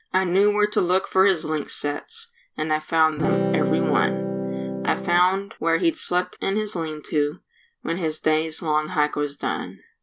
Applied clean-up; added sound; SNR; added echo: none; Electric guitar / Strum; 1 dB; none.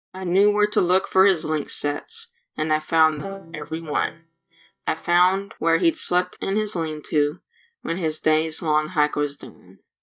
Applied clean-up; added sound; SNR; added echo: neural mask model DeepFilterNet 3.